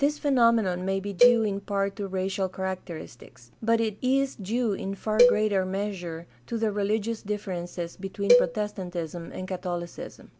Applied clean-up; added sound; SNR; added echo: none; Cowbell; 0 dB; none.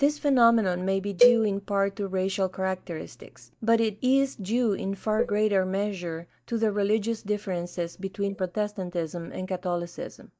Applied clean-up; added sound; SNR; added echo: neural mask model DeepFilterNet 3.